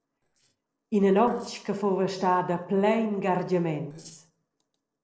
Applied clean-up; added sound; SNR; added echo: neural separator model SepFormer DNS4.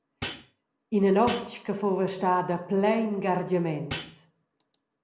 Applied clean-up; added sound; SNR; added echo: none; Hi-hat; 3 dB; none.